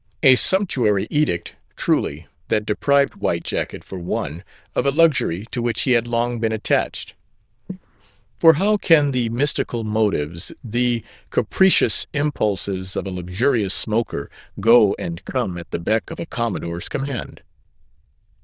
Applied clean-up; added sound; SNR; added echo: neural diffusion model UNIVERSE++.